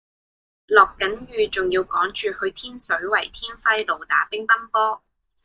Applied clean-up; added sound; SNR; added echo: neural mask model DeepFilterNet 3.